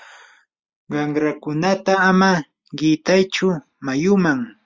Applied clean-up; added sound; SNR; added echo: none; none; none; none.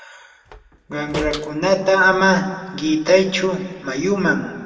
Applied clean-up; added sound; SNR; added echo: none; Slam; 18 dB; reverberation time 1.8 s.